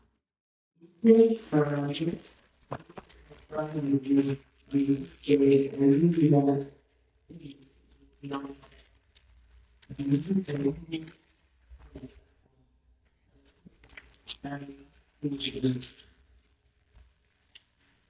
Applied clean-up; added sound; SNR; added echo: neural mask model DeepFilterNet 3.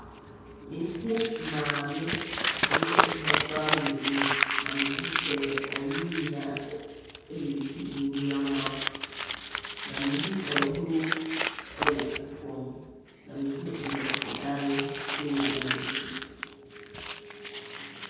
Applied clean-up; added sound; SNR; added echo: none; Crumpling, crinkling; -2 dB; reverberation time 1.2 s.